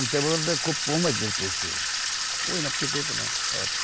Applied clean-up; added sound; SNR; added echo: none; Sink (filling or washing) / Water tap, faucet; -3 dB; none.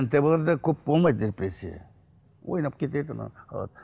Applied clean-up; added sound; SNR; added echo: none; none; none; none.